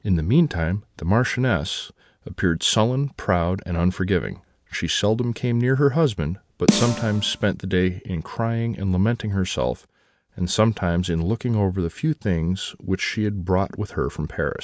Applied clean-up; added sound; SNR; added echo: none; Snare drum; 5 dB; none.